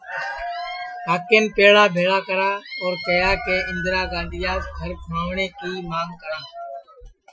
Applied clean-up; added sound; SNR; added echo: classical method Wiener filter.